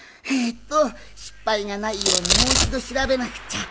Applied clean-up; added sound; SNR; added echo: none; Domestic sounds, home sounds; 0 dB; none.